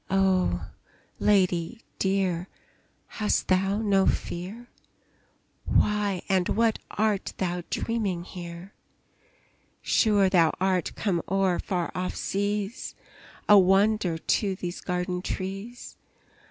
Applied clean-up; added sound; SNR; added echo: none; none; none; none.